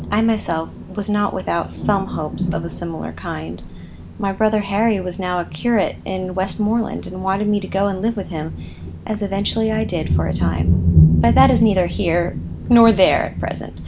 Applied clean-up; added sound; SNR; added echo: none; Thunder; 3 dB; none.